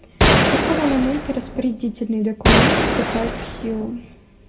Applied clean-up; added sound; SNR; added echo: none; Gunshot, gunfire; -4 dB; reverberation time 0.5 s.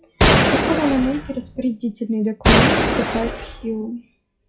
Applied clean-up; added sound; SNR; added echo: classical method WPE with log-MMSE.